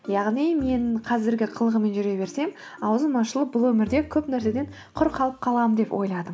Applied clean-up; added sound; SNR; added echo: none; none; none; none.